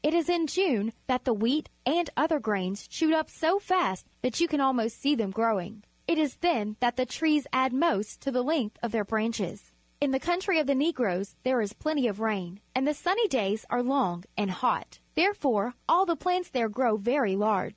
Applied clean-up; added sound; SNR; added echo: none; none; none; none.